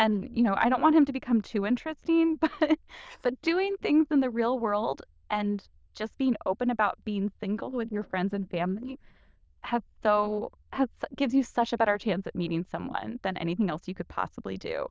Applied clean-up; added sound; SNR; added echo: neural diffusion model UNIVERSE++.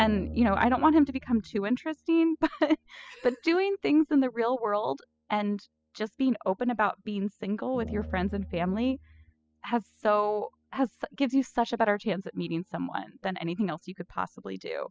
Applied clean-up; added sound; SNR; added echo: classical method spectral subtraction.